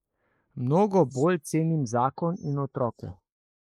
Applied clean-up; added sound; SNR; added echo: neural mask model Resemble Enhance denoiser.